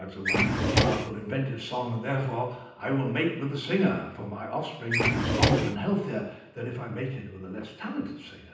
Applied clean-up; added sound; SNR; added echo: none; Drawer open or close; -5 dB; reverberation time 0.9 s.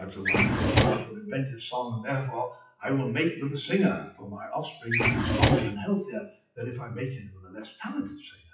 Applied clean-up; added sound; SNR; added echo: classical method WPE with log-MMSE.